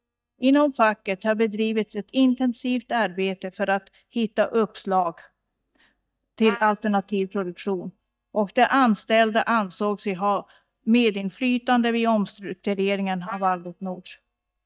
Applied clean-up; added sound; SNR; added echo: neural mask model DeepFilterNet 3.